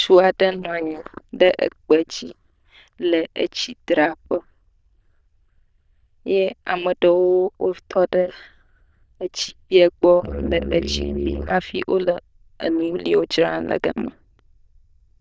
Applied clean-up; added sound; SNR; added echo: neural diffusion model UNIVERSE++.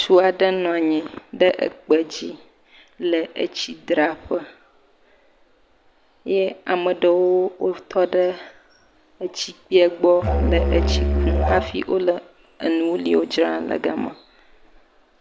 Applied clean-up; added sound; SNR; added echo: none; Musical instrument; -2 dB; none.